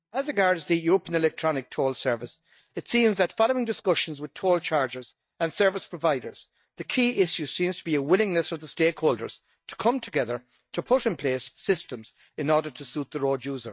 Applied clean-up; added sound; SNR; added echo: neural mask model DeepFilterNet 3.